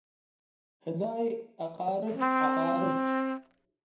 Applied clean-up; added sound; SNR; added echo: none; Trumpet; -5 dB; reverberation time 0.4 s.